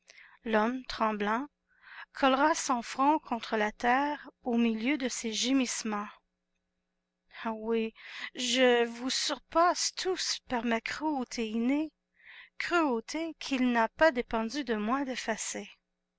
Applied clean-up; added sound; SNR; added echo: none; none; none; none.